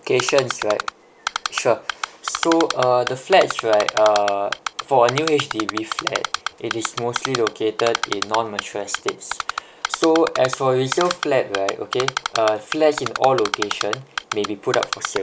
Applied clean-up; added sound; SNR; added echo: none; Typing; 7 dB; none.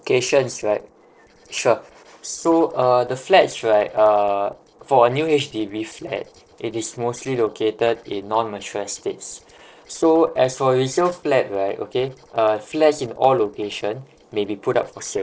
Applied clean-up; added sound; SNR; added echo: neural separator model SepFormer DNS4.